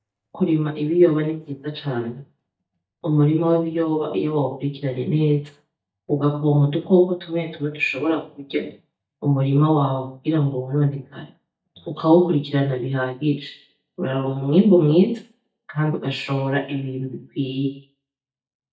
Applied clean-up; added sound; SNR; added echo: neural mask model DeepFilterNet 3.